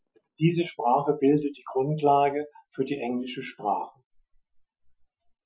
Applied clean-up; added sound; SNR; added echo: classical method Wiener filter.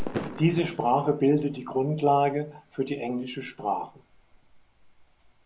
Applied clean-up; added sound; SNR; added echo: none; Fireworks; 13 dB; none.